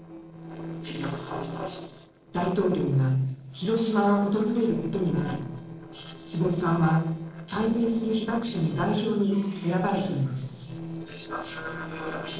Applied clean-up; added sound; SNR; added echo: neural separator model SepFormer DNS4.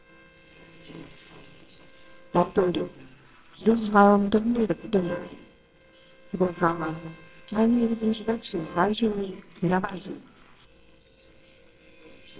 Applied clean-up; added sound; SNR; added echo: neural separator model SepFormer WHAMR!.